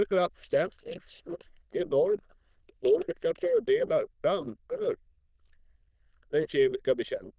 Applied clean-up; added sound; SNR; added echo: neural diffusion model UNIVERSE++.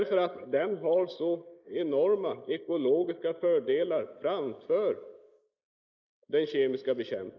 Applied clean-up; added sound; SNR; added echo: neural mask model Resemble Enhance denoiser.